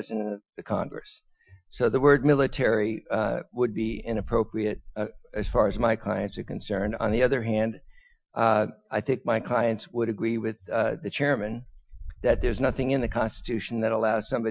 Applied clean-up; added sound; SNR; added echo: classical method Wiener filter.